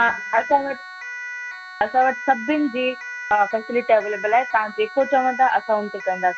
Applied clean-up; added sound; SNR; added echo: none; Siren; 12 dB; none.